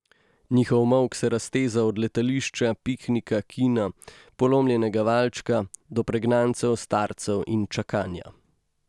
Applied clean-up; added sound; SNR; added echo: none; none; none; none.